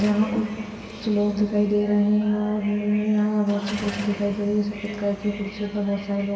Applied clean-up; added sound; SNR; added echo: none; Car; 18 dB; reverberation time 2.5 s.